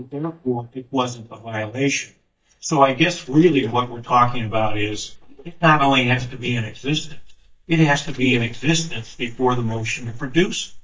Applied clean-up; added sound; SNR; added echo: neural mask model DeepFilterNet 3.